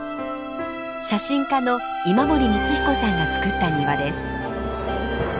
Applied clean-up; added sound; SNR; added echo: none; none; none; none.